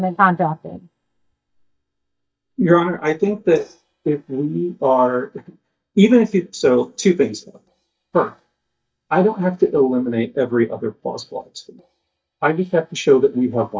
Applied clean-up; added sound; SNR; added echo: neural mask model DeepFilterNet 3.